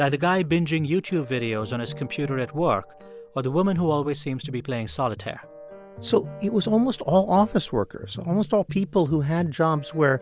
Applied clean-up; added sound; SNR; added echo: none; none; none; none.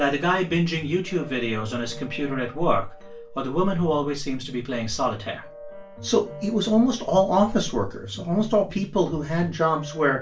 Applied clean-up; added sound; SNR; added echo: none; none; none; reverberation time 0.3 s.